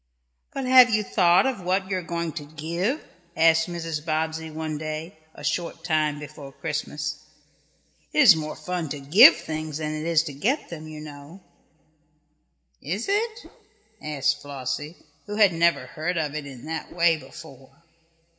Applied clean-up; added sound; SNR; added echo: none; Whoosh, swoosh, swish; 20 dB; reverberation time 1.8 s.